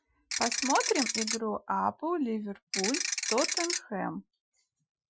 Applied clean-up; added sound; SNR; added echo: classical method Wiener filter.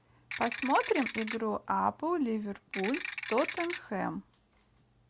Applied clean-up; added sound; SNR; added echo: none; Ratchet, pawl / Percussion; -1 dB; none.